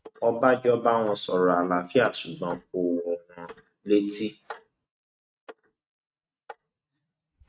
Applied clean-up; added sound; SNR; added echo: neural mask model RNNoise.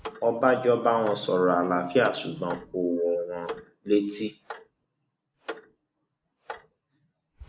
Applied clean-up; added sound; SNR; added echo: none; Clock; 17 dB; none.